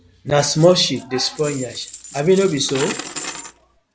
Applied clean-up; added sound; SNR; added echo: none; Coin (dropping); 13 dB; none.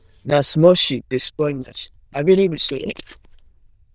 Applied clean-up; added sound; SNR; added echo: neural diffusion model UNIVERSE++.